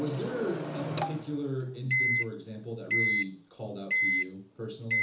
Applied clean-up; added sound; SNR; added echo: none; Microwave oven; -4 dB; reverberation time 0.7 s.